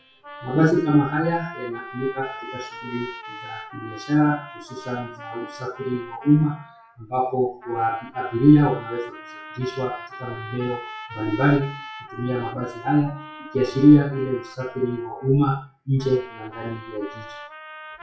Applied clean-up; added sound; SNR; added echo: classical method WPE with log-MMSE.